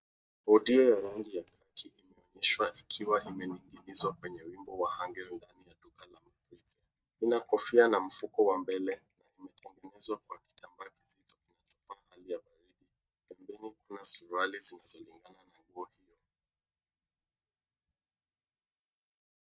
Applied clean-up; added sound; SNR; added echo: neural mask model DeepFilterNet 3.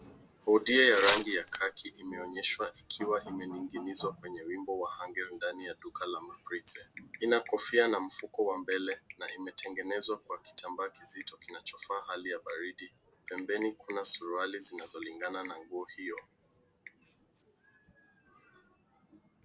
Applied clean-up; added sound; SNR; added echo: none; Tearing; 3 dB; none.